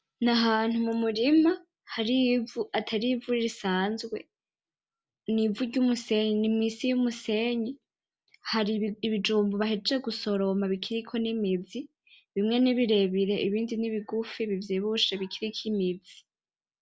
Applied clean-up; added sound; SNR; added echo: none; none; none; none.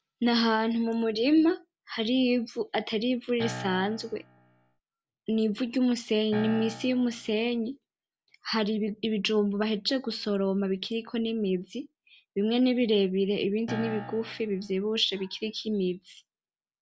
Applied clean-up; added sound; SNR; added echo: none; Piano; 12 dB; none.